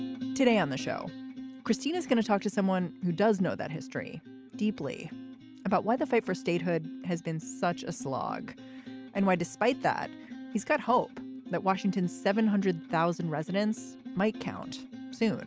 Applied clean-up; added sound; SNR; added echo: none; none; none; none.